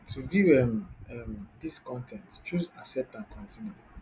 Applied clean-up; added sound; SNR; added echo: none; none; none; none.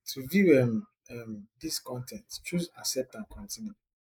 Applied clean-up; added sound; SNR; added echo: neural mask model Resemble Enhance denoiser.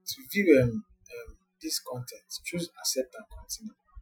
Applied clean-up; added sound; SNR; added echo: classical method Wiener filter.